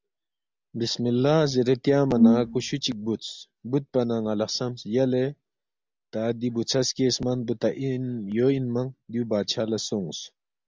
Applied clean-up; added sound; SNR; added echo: none; Brass instrument; -5 dB; none.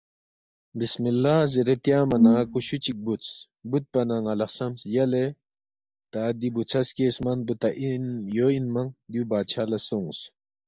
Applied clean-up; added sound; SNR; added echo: neural mask model DeepFilterNet 3.